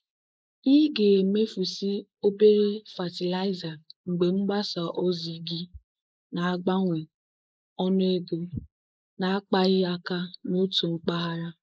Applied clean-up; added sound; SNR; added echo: neural mask model Resemble Enhance denoiser.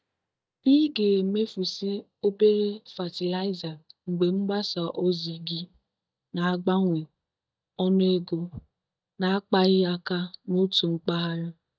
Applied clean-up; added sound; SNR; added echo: neural mask model DeepFilterNet 3.